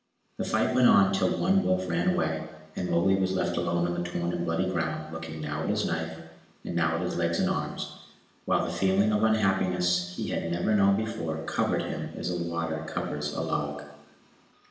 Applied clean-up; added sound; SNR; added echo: none; none; none; reverberation time 0.9 s.